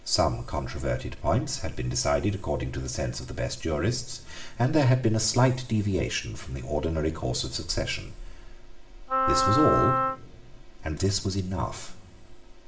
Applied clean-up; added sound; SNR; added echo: none; Wind instrument, woodwind instrument; -1 dB; reverberation time 1.3 s.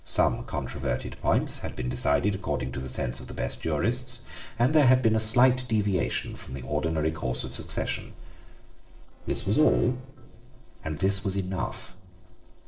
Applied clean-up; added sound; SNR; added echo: neural separator model SepFormer DNS4.